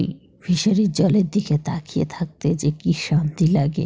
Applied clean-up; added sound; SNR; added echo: none; none; none; none.